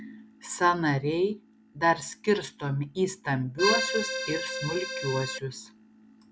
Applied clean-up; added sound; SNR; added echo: none; Accordion; 1 dB; none.